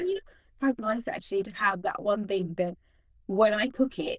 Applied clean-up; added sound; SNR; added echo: neural diffusion model UNIVERSE++.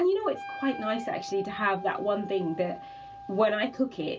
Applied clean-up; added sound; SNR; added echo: none; Wind instrument, woodwind instrument; 13 dB; none.